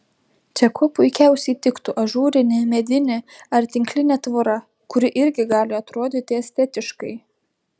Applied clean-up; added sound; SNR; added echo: none; none; none; none.